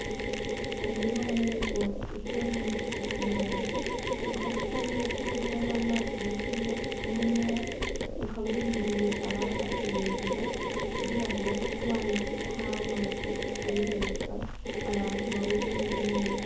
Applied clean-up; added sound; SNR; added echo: none; Mechanisms; -1 dB; reverberation time 0.6 s.